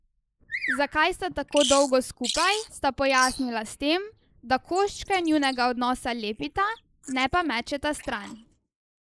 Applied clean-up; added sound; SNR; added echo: neural mask model Resemble Enhance denoiser.